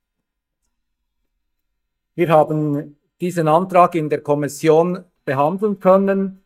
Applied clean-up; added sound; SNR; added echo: neural mask model DeepFilterNet 3.